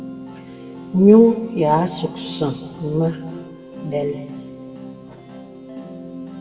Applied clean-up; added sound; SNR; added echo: none; Piano; 14 dB; reverberation time 2.0 s.